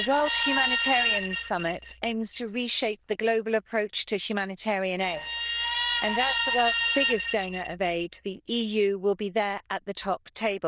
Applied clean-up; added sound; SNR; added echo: neural diffusion model UNIVERSE++.